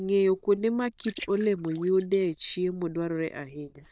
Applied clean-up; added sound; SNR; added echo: neural diffusion model UNIVERSE++.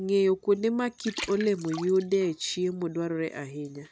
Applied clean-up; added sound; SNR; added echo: none; Water; 18 dB; none.